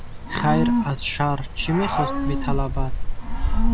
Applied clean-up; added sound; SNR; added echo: none; Cricket / Growling + Bird vocalization, bird call, bird song; -4 dB; none.